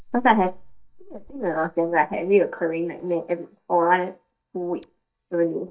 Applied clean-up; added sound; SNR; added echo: neural mask model DeepFilterNet 3.